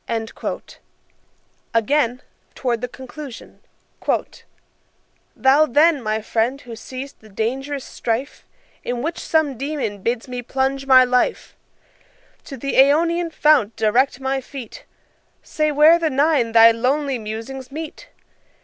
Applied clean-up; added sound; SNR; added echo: none; none; none; none.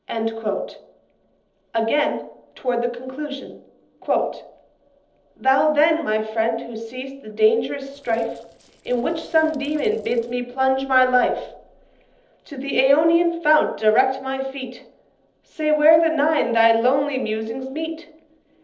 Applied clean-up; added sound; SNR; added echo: neural separator model SepFormer DNS4.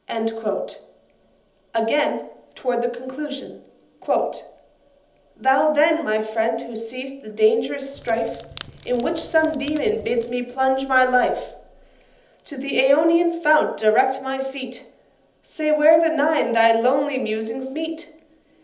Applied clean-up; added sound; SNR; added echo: none; Crackle; 17 dB; reverberation time 1.2 s.